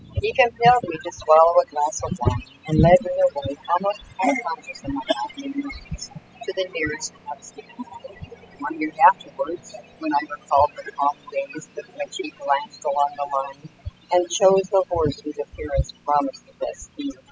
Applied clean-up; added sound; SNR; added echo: classical method spectral subtraction.